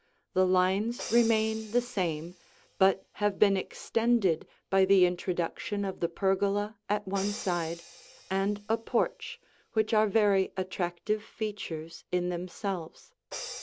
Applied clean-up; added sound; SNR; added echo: none; Crash cymbal; 19 dB; none.